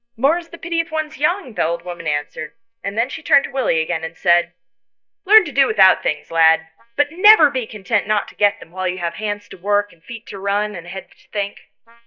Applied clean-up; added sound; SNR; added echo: neural mask model DeepFilterNet 3.